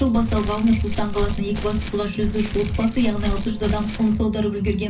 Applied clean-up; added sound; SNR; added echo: none; Keys jangling; 6 dB; reverberation time 0.4 s.